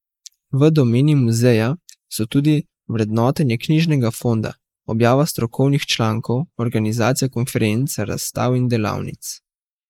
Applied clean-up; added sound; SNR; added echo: neural mask model Resemble Enhance denoiser.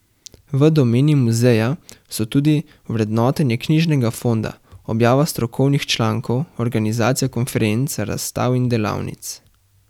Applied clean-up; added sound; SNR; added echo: none; none; none; none.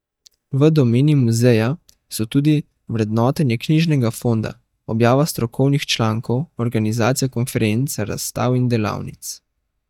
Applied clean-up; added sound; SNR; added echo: neural mask model DeepFilterNet 3.